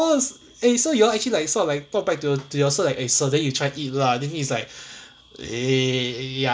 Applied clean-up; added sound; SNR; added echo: none; none; none; none.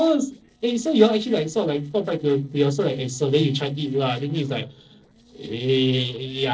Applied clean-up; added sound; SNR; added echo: neural separator model SepFormer DNS4.